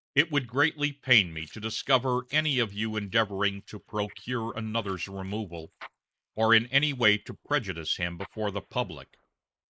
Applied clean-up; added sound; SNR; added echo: neural mask model Resemble Enhance denoiser.